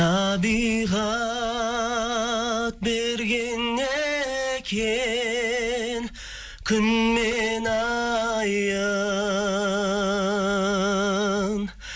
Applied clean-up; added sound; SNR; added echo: none; none; none; none.